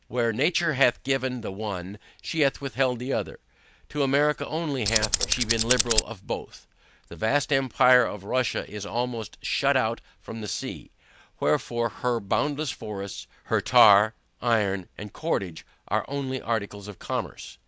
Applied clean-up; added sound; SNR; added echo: none; Tools; -1 dB; none.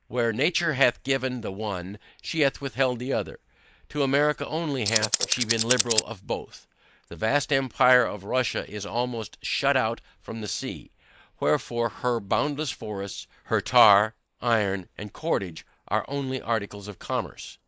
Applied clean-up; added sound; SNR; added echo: neural mask model Resemble Enhance denoiser.